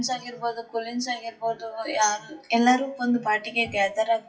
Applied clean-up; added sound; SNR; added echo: classical method WPE with log-MMSE.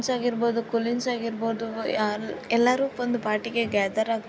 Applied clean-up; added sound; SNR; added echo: none; none; none; none.